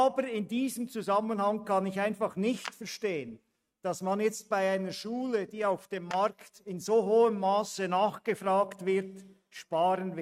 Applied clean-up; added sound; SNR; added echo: neural mask model RNNoise.